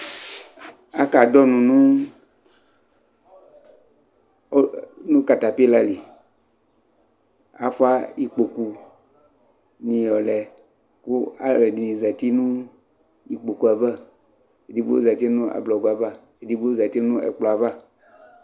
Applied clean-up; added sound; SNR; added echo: none; none; none; none.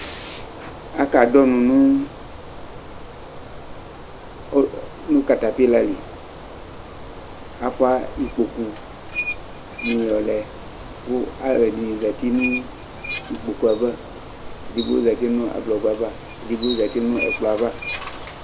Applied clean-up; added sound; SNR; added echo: none; Bicycle + Squeak; 9 dB; none.